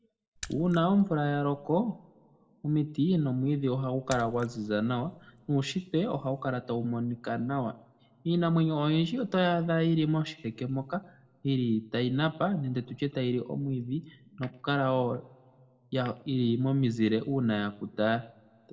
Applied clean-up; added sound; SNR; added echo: none; Raindrop / Splash, splatter; 20 dB; reverberation time 0.5 s.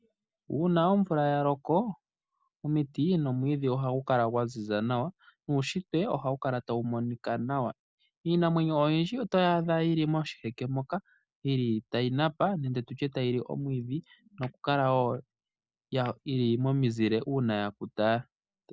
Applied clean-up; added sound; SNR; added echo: none; none; none; none.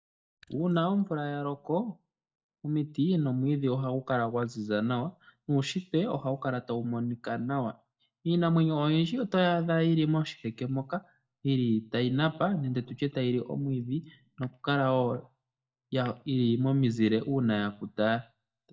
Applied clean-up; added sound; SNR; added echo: neural mask model DeepFilterNet 3.